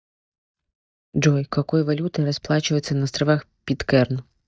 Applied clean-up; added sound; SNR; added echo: neural mask model DeepFilterNet 3.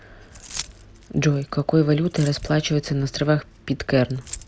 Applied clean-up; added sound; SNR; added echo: none; Keys jangling; 19 dB; none.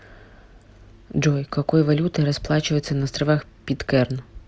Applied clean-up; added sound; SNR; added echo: none; none; none; none.